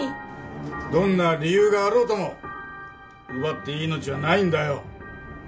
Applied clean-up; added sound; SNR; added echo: none; none; none; none.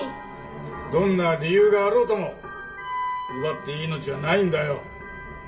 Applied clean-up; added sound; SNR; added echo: none; Wind instrument, woodwind instrument; 14 dB; reverberation time 1.9 s.